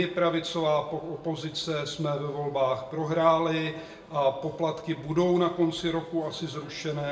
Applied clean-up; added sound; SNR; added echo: none; none; none; reverberation time 0.6 s.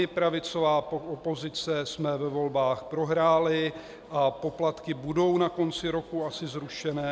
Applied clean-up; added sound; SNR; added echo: none; none; none; none.